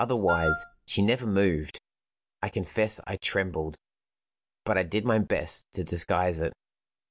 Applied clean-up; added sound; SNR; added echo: none; Wind instrument, woodwind instrument; 3 dB; none.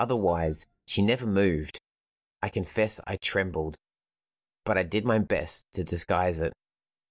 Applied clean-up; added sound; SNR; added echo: neural mask model DeepFilterNet 3.